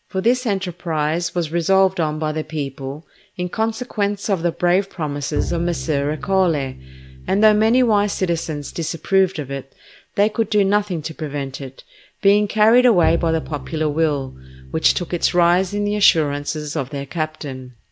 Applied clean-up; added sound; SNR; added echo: none; Bowed string instrument; 11 dB; none.